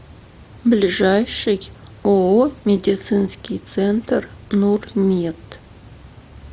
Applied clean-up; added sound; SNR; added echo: none; none; none; none.